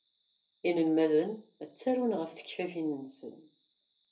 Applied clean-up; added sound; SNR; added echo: none; Insect; 4 dB; reverberation time 0.3 s.